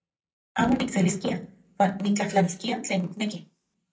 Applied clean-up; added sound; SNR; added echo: neural mask model DeepFilterNet 3.